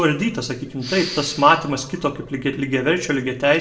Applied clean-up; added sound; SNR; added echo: none; Respiratory sounds; 12 dB; reverberation time 0.5 s.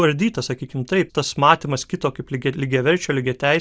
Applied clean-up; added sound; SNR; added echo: none; none; none; none.